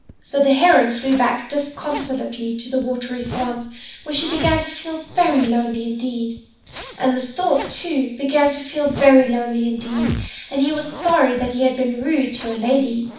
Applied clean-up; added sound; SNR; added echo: none; Zipper (clothing); 14 dB; reverberation time 0.6 s.